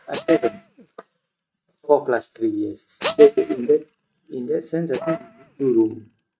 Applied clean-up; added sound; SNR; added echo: neural mask model RNNoise.